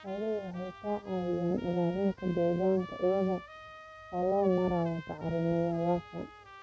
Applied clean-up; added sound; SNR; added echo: none; Trumpet; 18 dB; none.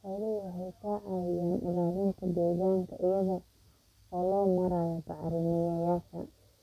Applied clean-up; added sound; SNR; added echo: none; none; none; none.